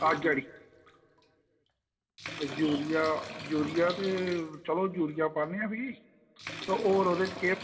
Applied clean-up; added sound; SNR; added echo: none; Bathtub (filling or washing) / Liquid; 12 dB; reverberation time 0.4 s.